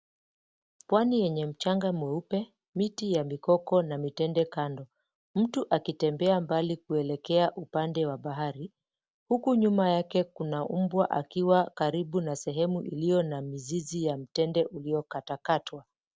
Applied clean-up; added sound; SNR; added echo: none; none; none; none.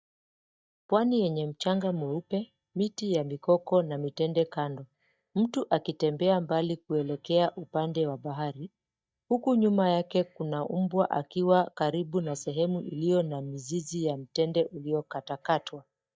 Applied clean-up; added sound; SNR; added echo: neural mask model DeepFilterNet 3.